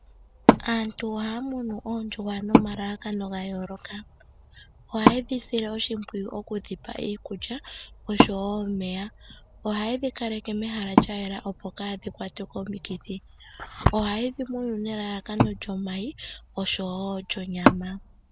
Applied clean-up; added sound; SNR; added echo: none; Wood; -2 dB; none.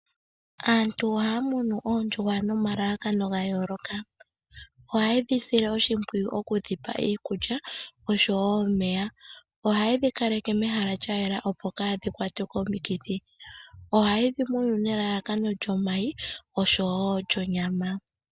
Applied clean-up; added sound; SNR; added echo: none; none; none; none.